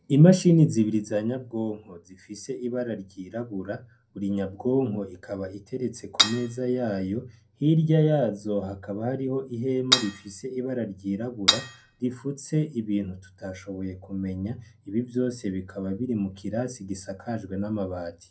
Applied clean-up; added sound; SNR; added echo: none; Cutlery, silverware / Dishes, pots, and pans; 0 dB; reverberation time 0.2 s.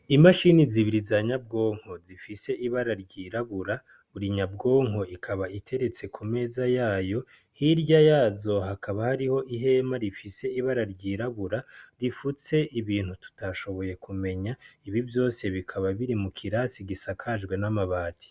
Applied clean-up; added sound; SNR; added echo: none; none; none; none.